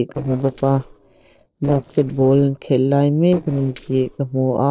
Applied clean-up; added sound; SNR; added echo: neural separator model SepFormer DNS4.